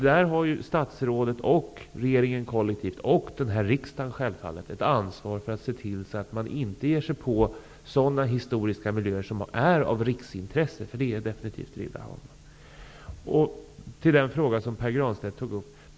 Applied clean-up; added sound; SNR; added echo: none; none; none; none.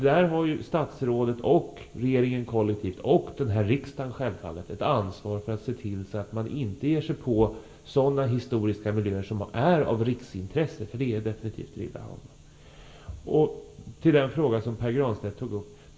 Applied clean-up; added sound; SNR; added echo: none; none; none; reverberation time 0.7 s.